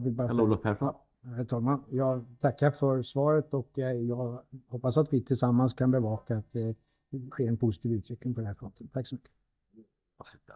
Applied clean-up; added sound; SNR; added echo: neural mask model DeepFilterNet 3.